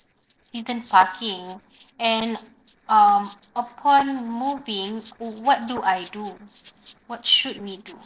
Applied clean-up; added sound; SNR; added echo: neural separator model SepFormer DNS4.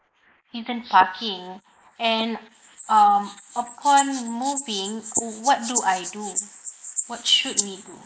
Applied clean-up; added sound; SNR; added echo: neural mask model Resemble Enhance denoiser.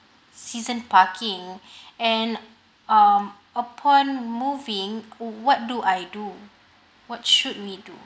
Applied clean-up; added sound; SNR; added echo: none; none; none; none.